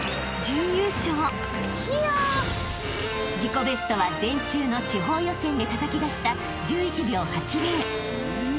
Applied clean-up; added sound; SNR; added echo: none; Bowed string instrument; 12 dB; none.